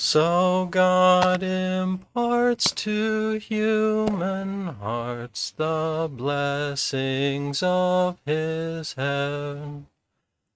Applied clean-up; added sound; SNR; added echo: neural mask model RNNoise.